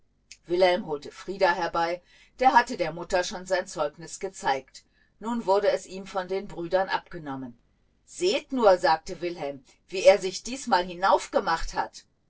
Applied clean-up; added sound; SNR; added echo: neural separator model SepFormer DNS4.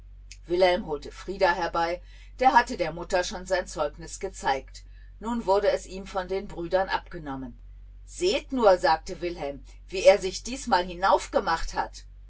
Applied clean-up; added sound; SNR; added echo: none; Mechanical fan; 19 dB; reverberation time 0.1 s.